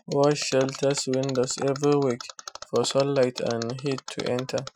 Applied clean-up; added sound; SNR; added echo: classical method Wiener filter.